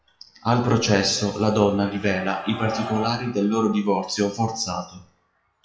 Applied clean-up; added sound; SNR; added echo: classical method WPE with log-MMSE.